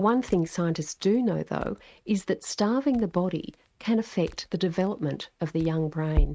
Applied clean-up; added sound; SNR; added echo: neural mask model RNNoise.